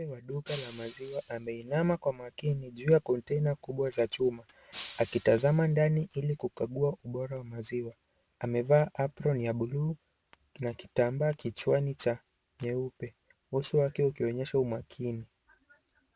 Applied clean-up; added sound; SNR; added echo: none; Shatter; 17 dB; none.